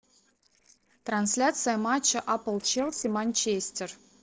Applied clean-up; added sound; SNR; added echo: neural separator model SepFormer DNS4.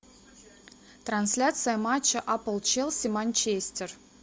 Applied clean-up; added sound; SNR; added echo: none; none; none; none.